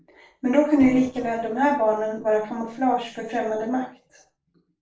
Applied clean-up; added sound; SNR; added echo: neural separator model SepFormer DNS4.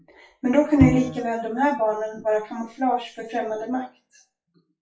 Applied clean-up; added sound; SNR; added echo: classical method WPE with log-MMSE.